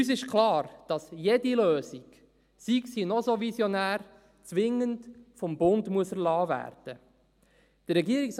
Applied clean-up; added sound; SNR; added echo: none; none; none; none.